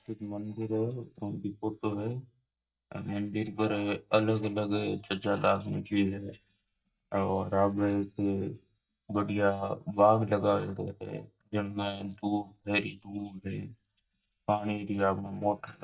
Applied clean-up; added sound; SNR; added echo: neural mask model DeepFilterNet 3.